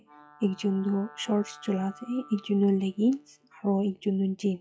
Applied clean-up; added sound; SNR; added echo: classical method log-MMSE.